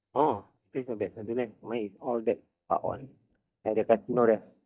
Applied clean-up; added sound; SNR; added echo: neural mask model DeepFilterNet 3.